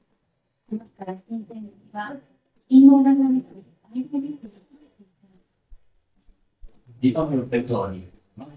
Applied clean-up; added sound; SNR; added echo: neural mask model DeepFilterNet 3.